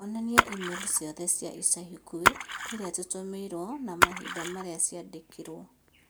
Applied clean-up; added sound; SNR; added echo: none; Splash, splatter; -4 dB; none.